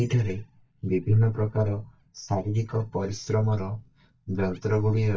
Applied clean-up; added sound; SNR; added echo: neural mask model DeepFilterNet 3.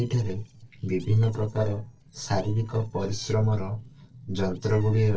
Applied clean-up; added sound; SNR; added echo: neural separator model SepFormer DNS4.